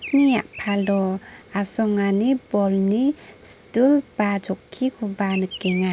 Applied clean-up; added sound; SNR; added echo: none; Bird vocalization, bird call, bird song; 19 dB; none.